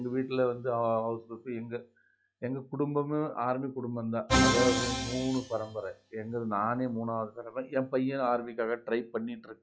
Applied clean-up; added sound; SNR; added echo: classical method log-MMSE.